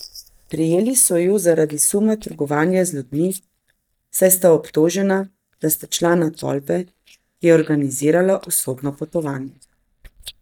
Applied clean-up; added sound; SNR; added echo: neural mask model DeepFilterNet 3.